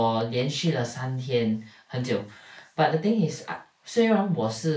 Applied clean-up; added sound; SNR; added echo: neural mask model Resemble Enhance denoiser.